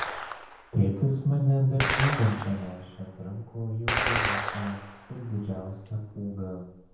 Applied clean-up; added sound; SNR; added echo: none; Gunshot, gunfire; 4 dB; reverberation time 0.9 s.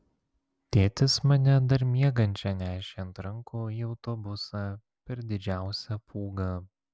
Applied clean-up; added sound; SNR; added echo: none; none; none; none.